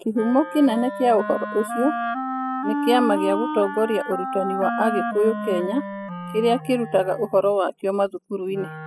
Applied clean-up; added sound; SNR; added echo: classical method spectral subtraction.